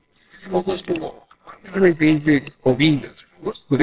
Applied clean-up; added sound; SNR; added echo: neural separator model SepFormer WHAMR!.